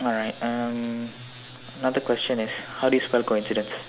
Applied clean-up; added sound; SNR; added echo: none; none; none; none.